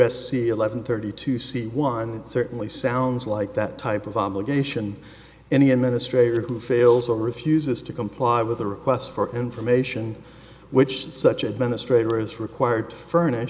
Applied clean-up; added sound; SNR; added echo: none; none; none; none.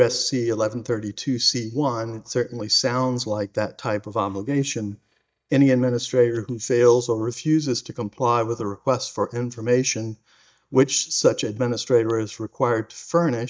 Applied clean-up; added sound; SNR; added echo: neural mask model DeepFilterNet 3.